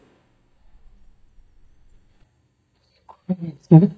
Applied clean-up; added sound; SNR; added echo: neural mask model DeepFilterNet 3.